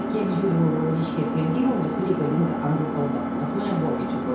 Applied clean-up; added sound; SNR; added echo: none; Engine; 2 dB; reverberation time 0.6 s.